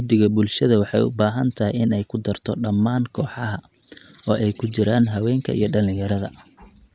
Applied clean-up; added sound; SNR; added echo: none; none; none; none.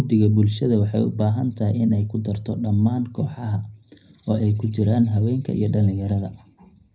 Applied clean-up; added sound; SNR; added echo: none; none; none; reverberation time 0.4 s.